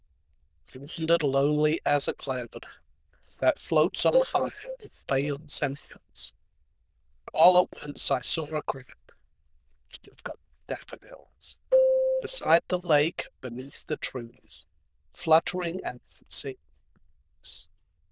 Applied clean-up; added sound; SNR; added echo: neural diffusion model UNIVERSE++.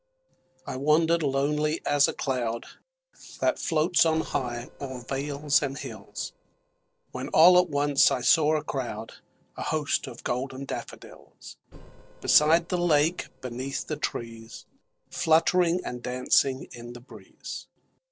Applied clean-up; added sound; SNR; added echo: neural separator model SepFormer DNS4.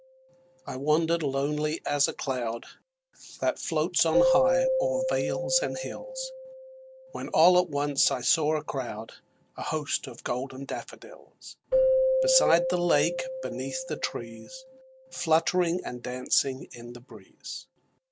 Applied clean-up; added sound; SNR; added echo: none; Keyboard (musical); 3 dB; none.